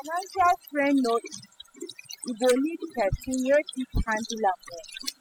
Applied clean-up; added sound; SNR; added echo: classical method spectral subtraction.